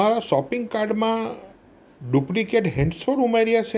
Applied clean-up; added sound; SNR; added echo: none; none; none; none.